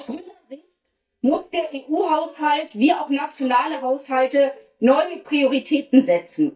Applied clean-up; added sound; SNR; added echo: neural mask model DeepFilterNet 3.